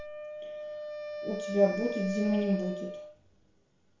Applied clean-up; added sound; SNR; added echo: none; Wind instrument, woodwind instrument; 6 dB; reverberation time 0.3 s.